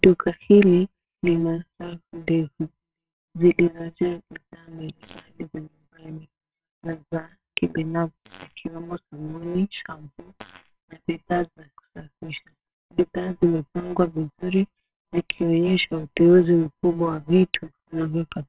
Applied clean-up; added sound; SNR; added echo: neural separator model SepFormer WHAMR!.